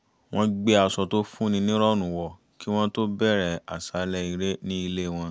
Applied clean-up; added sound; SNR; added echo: none; none; none; none.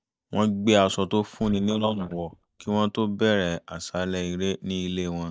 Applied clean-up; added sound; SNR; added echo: neural mask model DeepFilterNet 3.